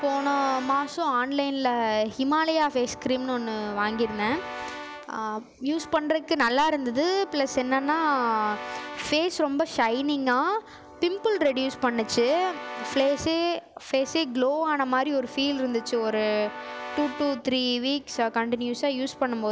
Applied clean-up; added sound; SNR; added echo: none; Keyboard (musical) / Brass instrument; 15 dB; none.